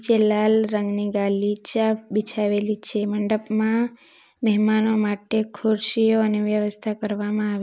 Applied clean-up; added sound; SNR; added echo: none; none; none; none.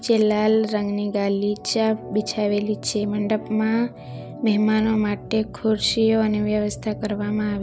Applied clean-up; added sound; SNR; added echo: none; Organ; 15 dB; none.